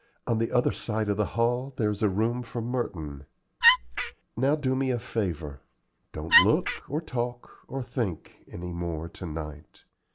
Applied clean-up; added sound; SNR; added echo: none; Wood; -5 dB; none.